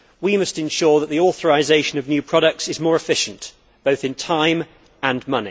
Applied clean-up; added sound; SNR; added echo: none; none; none; none.